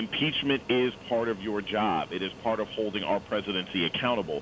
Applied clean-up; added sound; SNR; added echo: none; Fixed-wing aircraft, airplane; 17 dB; none.